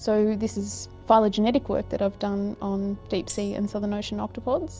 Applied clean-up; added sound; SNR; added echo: none; Tambourine + Organ; 17 dB; none.